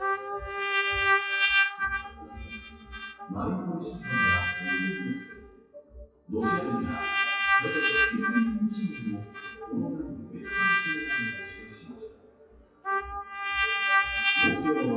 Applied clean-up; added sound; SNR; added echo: classical method WPE with log-MMSE.